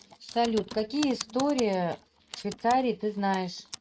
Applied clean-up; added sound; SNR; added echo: neural mask model RNNoise.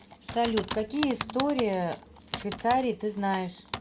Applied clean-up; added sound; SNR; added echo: none; Typing; 7 dB; none.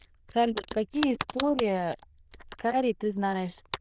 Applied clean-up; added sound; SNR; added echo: neural diffusion model UNIVERSE++.